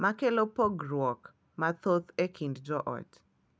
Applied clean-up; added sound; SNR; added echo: none; none; none; none.